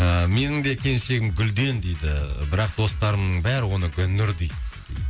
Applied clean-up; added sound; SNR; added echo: none; none; none; none.